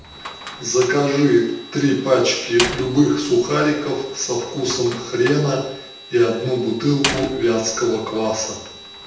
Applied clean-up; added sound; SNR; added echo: none; Slam; 13 dB; reverberation time 0.8 s.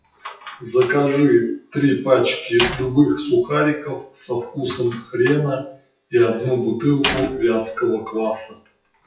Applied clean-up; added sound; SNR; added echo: classical method WPE with log-MMSE.